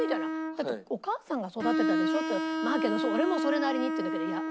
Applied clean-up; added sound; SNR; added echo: none; Bowed string instrument; -2 dB; none.